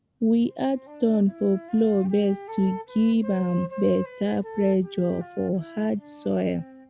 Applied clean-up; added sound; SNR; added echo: none; Wind instrument, woodwind instrument; 16 dB; none.